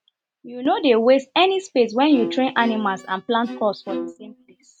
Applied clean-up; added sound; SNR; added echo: neural mask model RNNoise.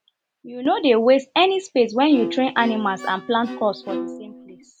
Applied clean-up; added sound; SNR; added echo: none; Bowed string instrument; 11 dB; none.